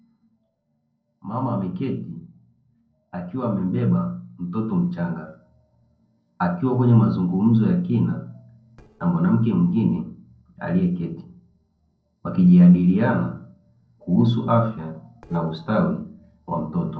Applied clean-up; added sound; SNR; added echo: neural separator model SepFormer DNS4.